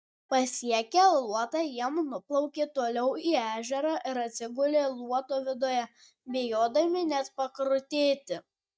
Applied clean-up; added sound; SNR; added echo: neural mask model DeepFilterNet 3.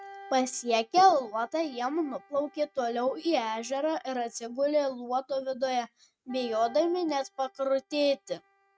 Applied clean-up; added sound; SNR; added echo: neural mask model RNNoise.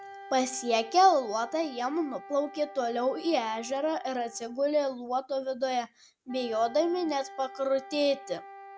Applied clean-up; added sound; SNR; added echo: none; Wind instrument, woodwind instrument; 18 dB; none.